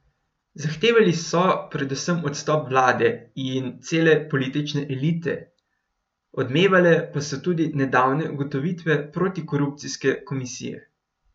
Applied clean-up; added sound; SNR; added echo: none; none; none; none.